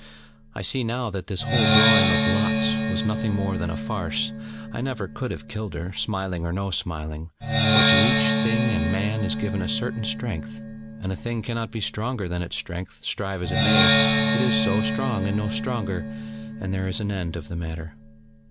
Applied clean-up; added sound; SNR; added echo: none; Percussion; -5 dB; none.